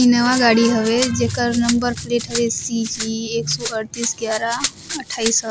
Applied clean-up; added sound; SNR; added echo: none; Rattle (instrument); 11 dB; none.